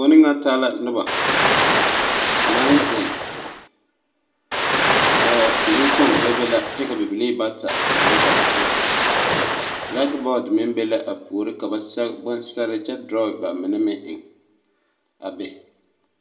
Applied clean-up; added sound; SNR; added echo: none; Ocean; -4 dB; reverberation time 0.5 s.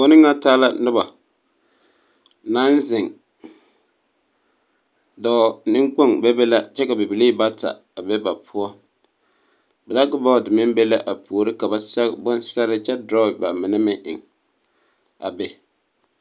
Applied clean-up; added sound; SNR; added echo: none; none; none; none.